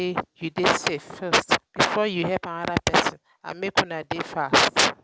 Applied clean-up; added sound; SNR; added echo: none; none; none; none.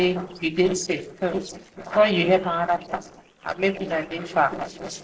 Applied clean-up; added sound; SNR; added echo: neural separator model SepFormer DNS4.